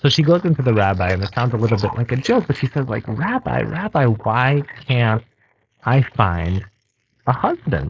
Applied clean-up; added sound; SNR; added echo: neural mask model Resemble Enhance denoiser.